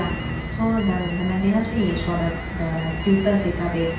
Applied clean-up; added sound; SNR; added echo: none; Alarm; 15 dB; none.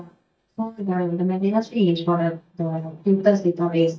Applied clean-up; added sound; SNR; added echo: neural mask model DeepFilterNet 3.